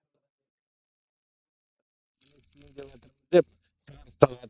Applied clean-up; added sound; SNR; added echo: neural mask model DeepFilterNet 3.